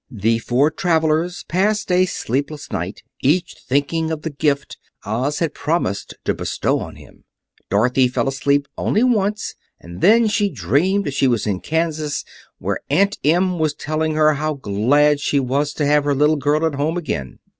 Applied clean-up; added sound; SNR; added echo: none; none; none; none.